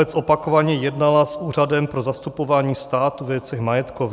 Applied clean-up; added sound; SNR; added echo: none; none; none; none.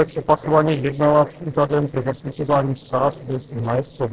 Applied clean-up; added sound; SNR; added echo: neural separator model SepFormer DNS4.